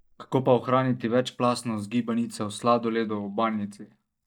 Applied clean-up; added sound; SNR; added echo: neural mask model DeepFilterNet 3.